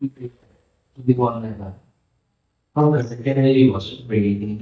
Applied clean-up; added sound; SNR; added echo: neural mask model DeepFilterNet 3.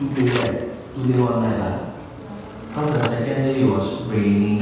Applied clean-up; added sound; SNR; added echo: none; Scissors; 15 dB; reverberation time 1.2 s.